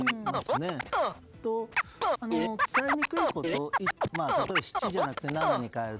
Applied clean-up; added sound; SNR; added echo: none; Scratching (performance technique); -4 dB; none.